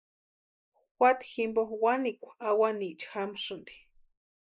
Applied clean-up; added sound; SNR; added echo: neural mask model Resemble Enhance denoiser.